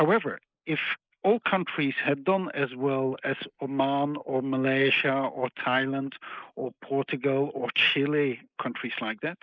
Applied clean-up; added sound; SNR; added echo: neural mask model Resemble Enhance denoiser.